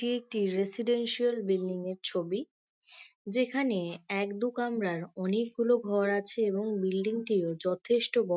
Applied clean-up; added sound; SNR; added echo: none; none; none; none.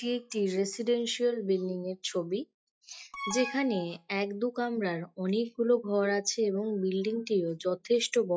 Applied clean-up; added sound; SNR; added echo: classical method log-MMSE.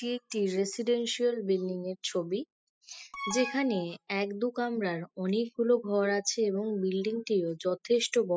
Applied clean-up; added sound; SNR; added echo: classical method spectral subtraction.